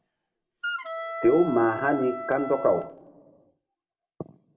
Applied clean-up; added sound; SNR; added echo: none; Wind instrument, woodwind instrument; 8 dB; reverberation time 0.5 s.